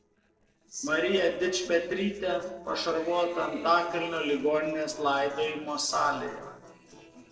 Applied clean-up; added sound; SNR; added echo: neural separator model SepFormer DNS4.